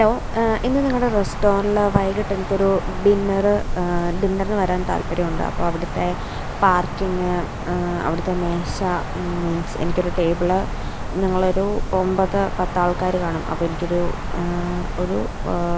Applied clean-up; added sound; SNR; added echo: none; Wind; 4 dB; none.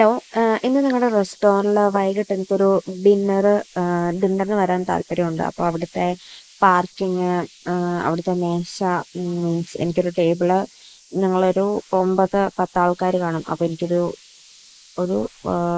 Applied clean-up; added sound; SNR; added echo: neural mask model Resemble Enhance denoiser.